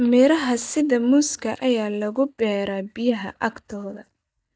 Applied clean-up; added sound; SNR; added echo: neural mask model DeepFilterNet 3.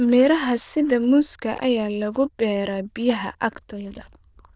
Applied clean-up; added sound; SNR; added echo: neural diffusion model UNIVERSE++.